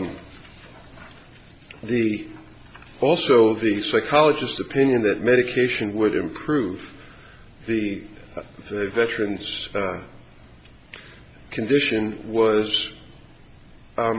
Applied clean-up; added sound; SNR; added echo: none; none; none; none.